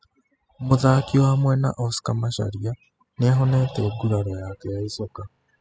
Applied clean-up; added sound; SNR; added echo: classical method spectral subtraction.